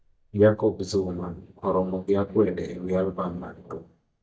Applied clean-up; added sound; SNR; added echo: neural mask model DeepFilterNet 3.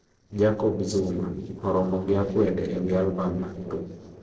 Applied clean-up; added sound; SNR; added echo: neural separator model SepFormer DNS4.